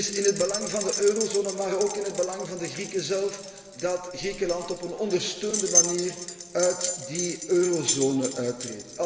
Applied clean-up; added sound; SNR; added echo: none; Keys jangling; 5 dB; reverberation time 2.1 s.